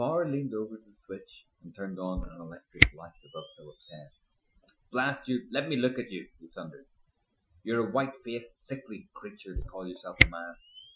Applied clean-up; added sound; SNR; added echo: classical method Wiener filter.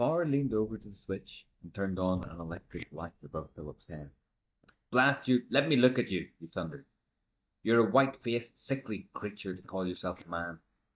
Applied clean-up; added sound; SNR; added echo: neural mask model DeepFilterNet 3.